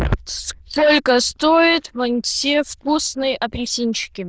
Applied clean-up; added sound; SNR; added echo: neural diffusion model UNIVERSE++.